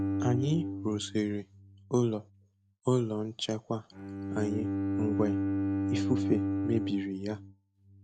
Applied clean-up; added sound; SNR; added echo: neural mask model RNNoise.